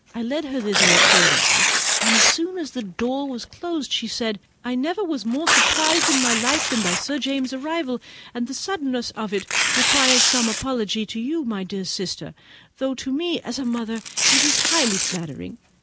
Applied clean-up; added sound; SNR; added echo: none; Tearing; -3 dB; none.